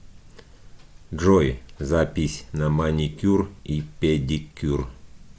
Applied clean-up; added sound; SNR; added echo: none; none; none; none.